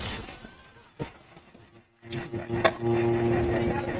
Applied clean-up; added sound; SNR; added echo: neural mask model RNNoise.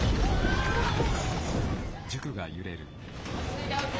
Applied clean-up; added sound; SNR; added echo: none; none; none; none.